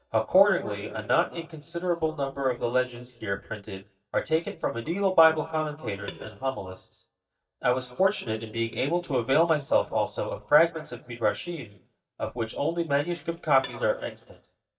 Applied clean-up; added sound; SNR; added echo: neural mask model DeepFilterNet 3.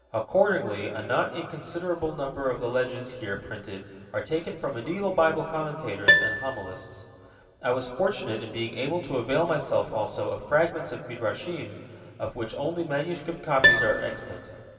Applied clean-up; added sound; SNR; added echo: none; Piano; 4 dB; reverberation time 2.7 s.